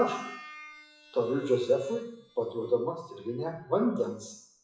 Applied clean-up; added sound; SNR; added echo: classical method WPE with log-MMSE.